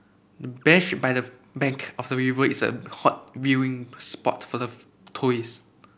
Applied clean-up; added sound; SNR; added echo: none; none; none; none.